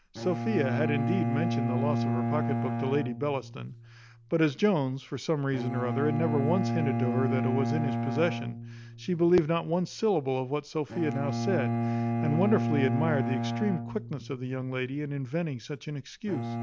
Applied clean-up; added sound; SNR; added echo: none; Bowed string instrument; 2 dB; none.